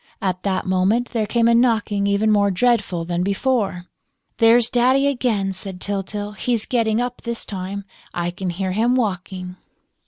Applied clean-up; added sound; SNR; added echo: none; none; none; none.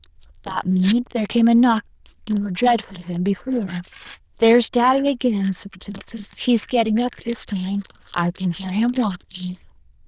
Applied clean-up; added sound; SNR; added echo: neural diffusion model UNIVERSE++.